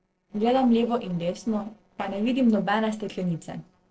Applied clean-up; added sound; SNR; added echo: neural separator model SepFormer DNS4.